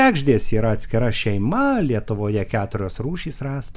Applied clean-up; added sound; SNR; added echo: none; none; none; none.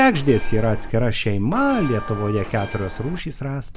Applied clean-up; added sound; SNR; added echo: none; Wind instrument, woodwind instrument + Bell; 15 dB; none.